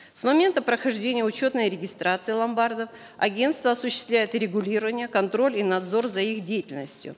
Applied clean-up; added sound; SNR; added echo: none; none; none; none.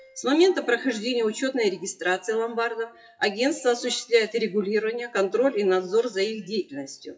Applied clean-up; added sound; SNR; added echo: classical method WPE with log-MMSE.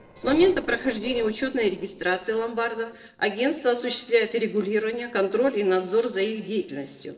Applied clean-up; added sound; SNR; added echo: neural separator model SepFormer DNS4.